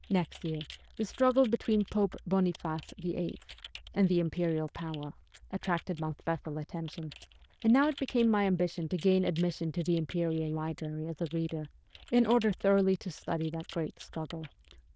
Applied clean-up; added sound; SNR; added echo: neural diffusion model UNIVERSE++.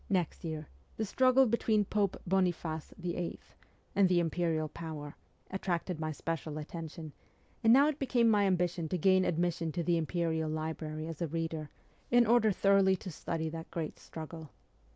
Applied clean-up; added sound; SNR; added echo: none; none; none; none.